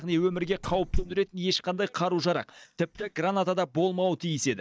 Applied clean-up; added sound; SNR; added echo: neural mask model DeepFilterNet 3.